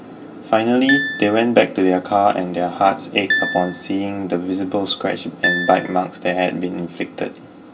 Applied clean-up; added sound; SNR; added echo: none; Piano; 5 dB; reverberation time 0.2 s.